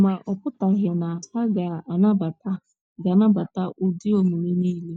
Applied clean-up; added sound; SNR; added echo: neural mask model DeepFilterNet 3.